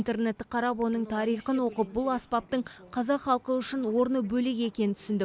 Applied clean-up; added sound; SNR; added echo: none; none; none; none.